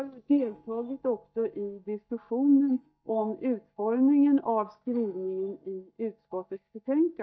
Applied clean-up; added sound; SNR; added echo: neural mask model DeepFilterNet 3.